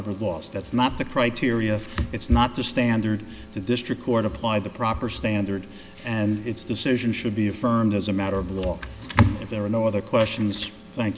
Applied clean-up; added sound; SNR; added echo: none; none; none; none.